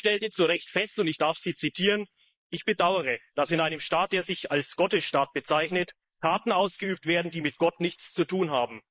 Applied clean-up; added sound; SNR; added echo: neural mask model Resemble Enhance denoiser.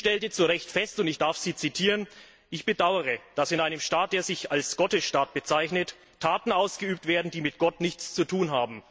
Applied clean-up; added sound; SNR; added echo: none; none; none; none.